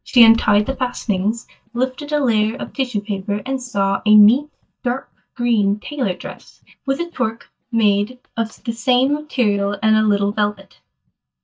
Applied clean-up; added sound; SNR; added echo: neural mask model DeepFilterNet 3.